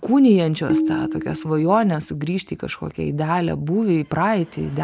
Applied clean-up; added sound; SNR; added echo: none; Tabla; 6 dB; none.